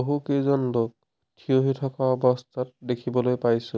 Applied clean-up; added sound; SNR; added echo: none; none; none; none.